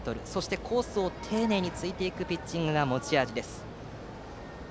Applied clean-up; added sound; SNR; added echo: none; none; none; none.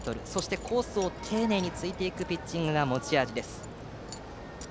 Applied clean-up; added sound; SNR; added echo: none; Coin (dropping) / Zipper (clothing); 20 dB; none.